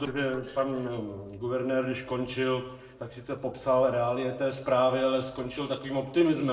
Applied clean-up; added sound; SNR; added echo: neural separator model SepFormer DNS4.